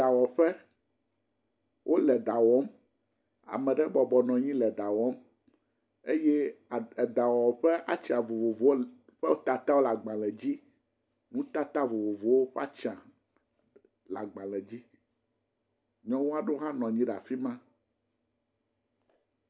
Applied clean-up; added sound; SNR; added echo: none; none; none; none.